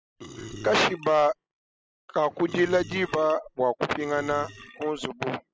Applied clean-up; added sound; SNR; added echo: classical method spectral subtraction.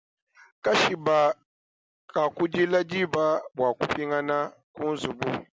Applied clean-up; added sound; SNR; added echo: none; none; none; none.